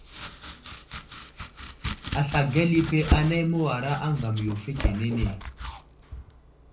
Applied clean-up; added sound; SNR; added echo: none; Domestic sounds, home sounds; 5 dB; reverberation time 0.3 s.